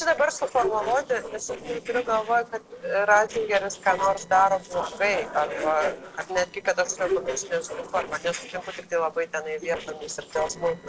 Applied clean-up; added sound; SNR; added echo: neural separator model SepFormer DNS4.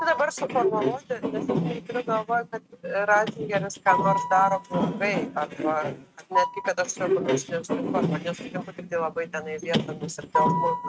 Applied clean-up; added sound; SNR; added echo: neural mask model RNNoise.